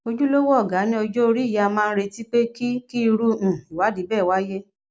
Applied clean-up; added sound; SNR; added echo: none; none; none; none.